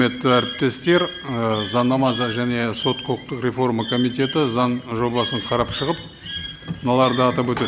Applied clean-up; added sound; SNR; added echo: none; Bird; 10 dB; none.